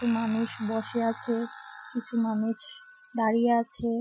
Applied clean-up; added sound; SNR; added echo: classical method Wiener filter.